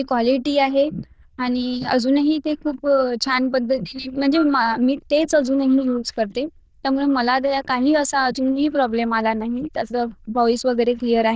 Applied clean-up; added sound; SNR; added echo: neural diffusion model UNIVERSE++.